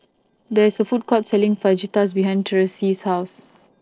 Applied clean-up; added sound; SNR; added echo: neural separator model SepFormer DNS4.